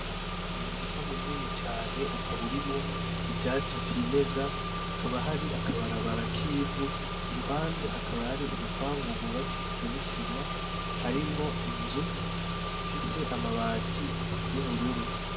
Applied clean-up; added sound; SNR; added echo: none; Engine / Car; -2 dB; reverberation time 0.9 s.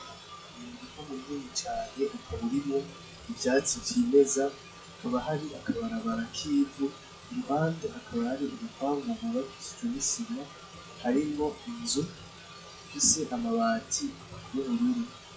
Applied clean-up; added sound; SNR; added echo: classical method WPE with log-MMSE.